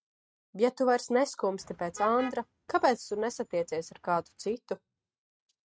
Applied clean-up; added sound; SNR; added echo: neural mask model RNNoise.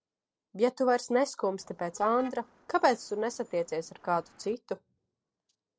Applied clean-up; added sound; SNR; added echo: neural separator model SepFormer DNS4.